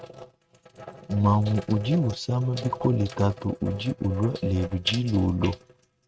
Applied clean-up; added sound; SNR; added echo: neural mask model RNNoise.